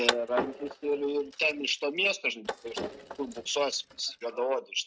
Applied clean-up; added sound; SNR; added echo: neural mask model RNNoise.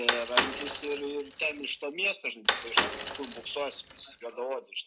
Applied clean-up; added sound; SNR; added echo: none; Bicycle; -3 dB; none.